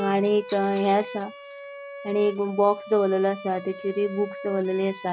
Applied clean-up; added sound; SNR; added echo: none; Bowed string instrument; 14 dB; none.